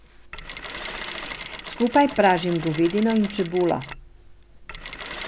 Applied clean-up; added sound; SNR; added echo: none; Mechanisms; 2 dB; none.